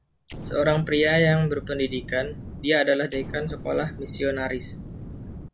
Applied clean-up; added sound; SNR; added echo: none; Explosion; 12 dB; none.